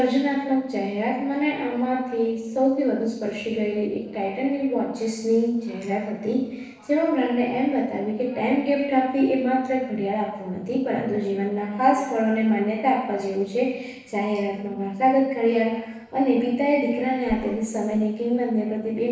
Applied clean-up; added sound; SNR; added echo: neural separator model SepFormer DNS4.